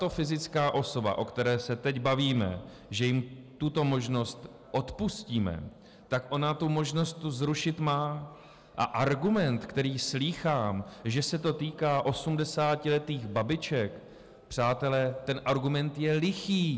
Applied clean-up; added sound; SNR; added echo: none; none; none; none.